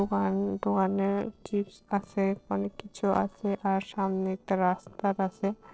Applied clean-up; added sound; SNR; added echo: neural separator model SepFormer DNS4.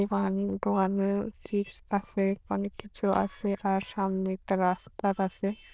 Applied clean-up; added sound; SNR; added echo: neural diffusion model UNIVERSE++.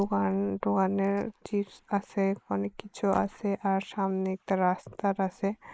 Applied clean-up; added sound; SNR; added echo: neural mask model Resemble Enhance denoiser.